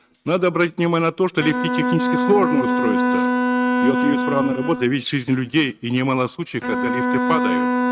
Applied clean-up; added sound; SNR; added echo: neural mask model RNNoise.